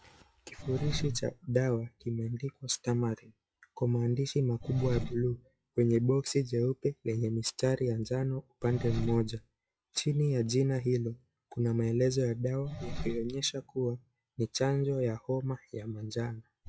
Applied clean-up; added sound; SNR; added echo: classical method log-MMSE.